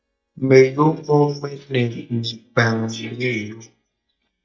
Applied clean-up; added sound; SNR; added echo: neural mask model DeepFilterNet 3.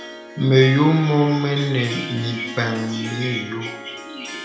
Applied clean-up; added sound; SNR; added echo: none; Harp; 16 dB; reverberation time 0.7 s.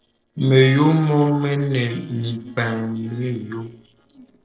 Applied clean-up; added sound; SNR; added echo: neural separator model SepFormer DNS4.